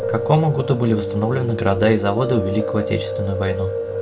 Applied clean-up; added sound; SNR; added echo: none; Piano; 5 dB; none.